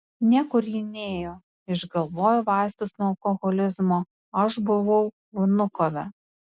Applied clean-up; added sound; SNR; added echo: none; none; none; none.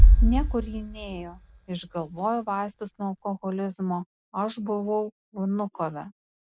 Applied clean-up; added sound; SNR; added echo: none; Bass drum; -5 dB; none.